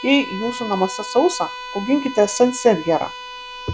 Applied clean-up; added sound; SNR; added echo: none; Bowed string instrument; 12 dB; none.